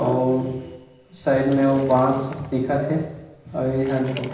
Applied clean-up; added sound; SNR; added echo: none; Liquid; 19 dB; reverberation time 0.9 s.